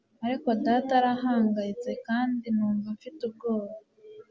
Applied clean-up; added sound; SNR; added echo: none; none; none; none.